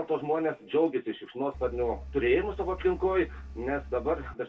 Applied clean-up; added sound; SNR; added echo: none; Engine; 12 dB; reverberation time 0.1 s.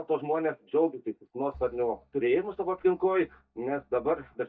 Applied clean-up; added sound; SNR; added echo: neural mask model DeepFilterNet 3.